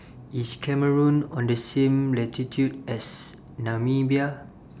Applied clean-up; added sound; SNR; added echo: none; none; none; none.